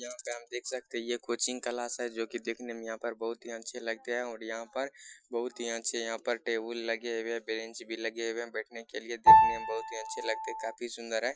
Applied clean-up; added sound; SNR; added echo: classical method Wiener filter.